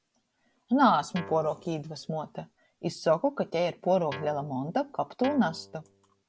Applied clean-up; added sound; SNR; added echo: none; Guitar; 16 dB; none.